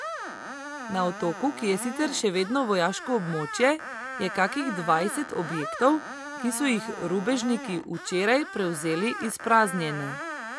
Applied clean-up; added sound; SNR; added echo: none; Screech; 10 dB; none.